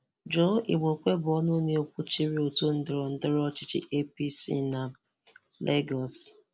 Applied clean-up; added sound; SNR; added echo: none; none; none; none.